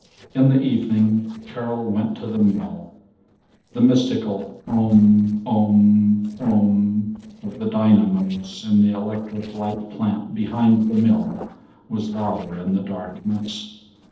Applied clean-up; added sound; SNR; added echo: neural separator model SepFormer DNS4.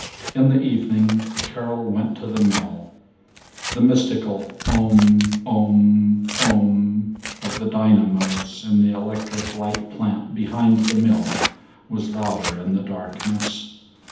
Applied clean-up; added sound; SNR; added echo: none; Tearing; 12 dB; reverberation time 0.8 s.